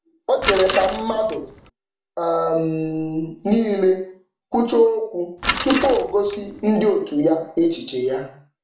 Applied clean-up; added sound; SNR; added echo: none; Bicycle; 5 dB; reverberation time 0.5 s.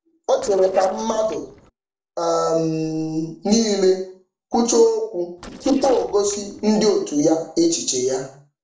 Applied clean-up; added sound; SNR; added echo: neural separator model SepFormer DNS4.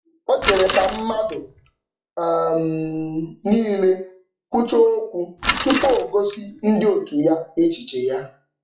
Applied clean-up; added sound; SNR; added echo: classical method WPE with log-MMSE.